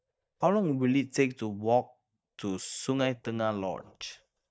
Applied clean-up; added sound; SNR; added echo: neural mask model DeepFilterNet 3.